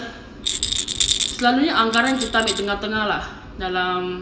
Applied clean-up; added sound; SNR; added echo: none; Rattle; 4 dB; reverberation time 0.6 s.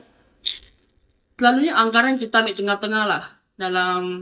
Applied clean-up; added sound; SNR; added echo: neural mask model DeepFilterNet 3.